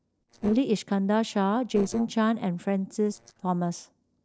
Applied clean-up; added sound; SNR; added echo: neural separator model SepFormer DNS4.